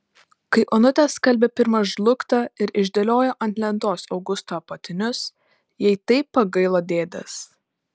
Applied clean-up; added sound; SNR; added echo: none; none; none; none.